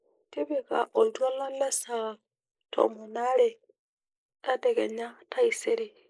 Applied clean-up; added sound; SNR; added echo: neural mask model Resemble Enhance denoiser.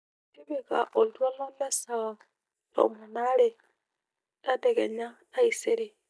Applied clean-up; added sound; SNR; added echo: neural mask model DeepFilterNet 3.